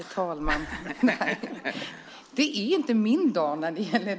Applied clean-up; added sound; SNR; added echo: none; Breathing; 14 dB; none.